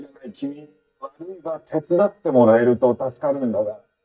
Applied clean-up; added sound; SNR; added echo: neural mask model DeepFilterNet 3.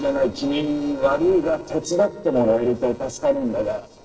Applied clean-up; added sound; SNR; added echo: neural separator model SepFormer DNS4.